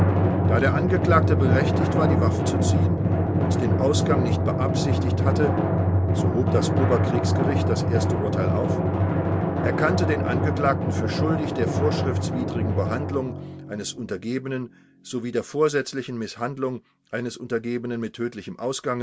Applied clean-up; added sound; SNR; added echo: none; Drum; -4 dB; none.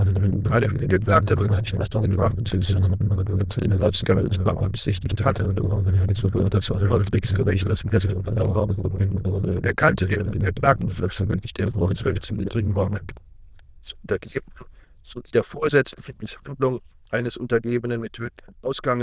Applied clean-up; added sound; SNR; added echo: neural diffusion model UNIVERSE++.